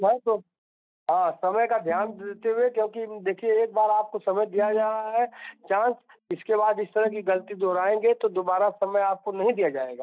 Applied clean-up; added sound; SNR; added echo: neural mask model DeepFilterNet 3.